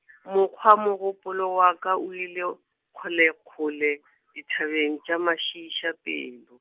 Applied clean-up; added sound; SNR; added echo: none; none; none; none.